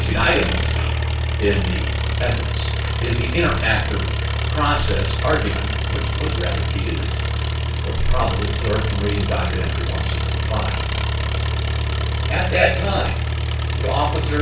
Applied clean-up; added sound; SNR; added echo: none; Engine; -3 dB; reverberation time 0.4 s.